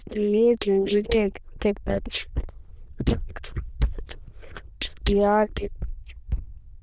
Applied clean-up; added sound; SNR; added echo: neural diffusion model UNIVERSE++.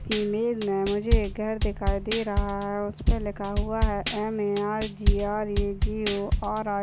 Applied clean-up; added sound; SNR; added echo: none; Drum / Drum kit; 0 dB; none.